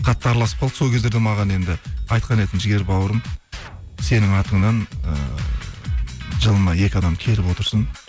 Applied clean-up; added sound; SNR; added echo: none; none; none; none.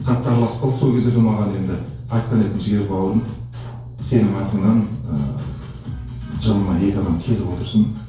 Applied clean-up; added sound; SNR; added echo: none; none; none; reverberation time 2.4 s.